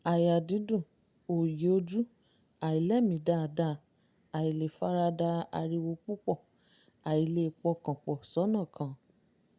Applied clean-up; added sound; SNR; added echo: none; none; none; none.